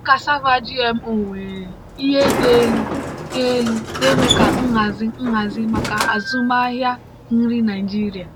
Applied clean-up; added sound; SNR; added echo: none; Sliding door; 5 dB; none.